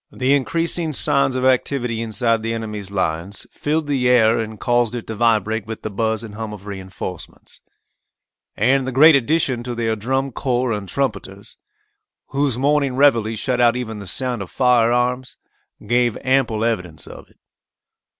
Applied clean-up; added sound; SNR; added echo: none; none; none; none.